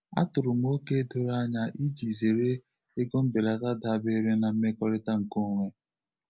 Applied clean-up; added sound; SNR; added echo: none; none; none; none.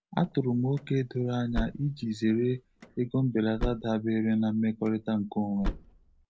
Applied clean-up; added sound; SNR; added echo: none; Slam / Car; 11 dB; none.